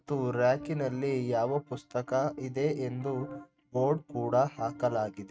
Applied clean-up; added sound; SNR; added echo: neural mask model RNNoise.